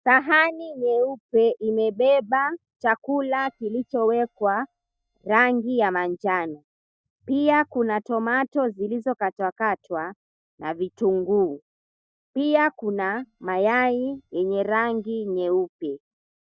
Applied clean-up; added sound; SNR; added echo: neural mask model DeepFilterNet 3.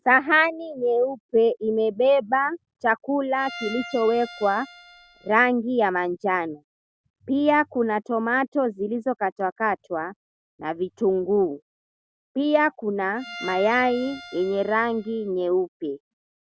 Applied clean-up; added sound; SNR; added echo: none; Bowed string instrument; 17 dB; none.